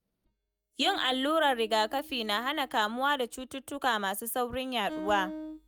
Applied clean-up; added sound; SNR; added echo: neural mask model DeepFilterNet 3.